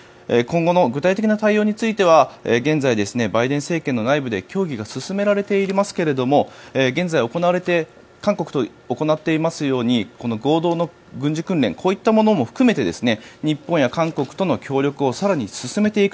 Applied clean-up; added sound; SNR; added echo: none; none; none; none.